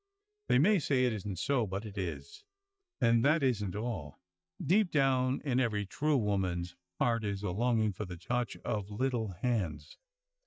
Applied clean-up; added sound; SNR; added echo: neural mask model DeepFilterNet 3.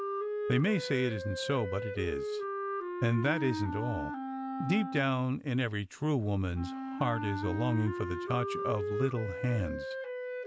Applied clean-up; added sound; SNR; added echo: none; Wind instrument, woodwind instrument; 4 dB; none.